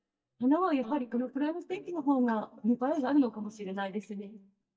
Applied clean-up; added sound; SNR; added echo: neural mask model DeepFilterNet 3.